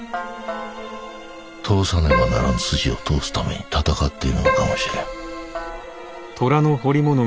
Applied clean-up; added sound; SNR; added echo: none; Keyboard (musical); 3 dB; none.